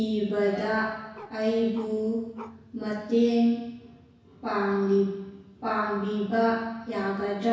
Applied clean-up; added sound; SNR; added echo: none; Bark; 20 dB; reverberation time 1.1 s.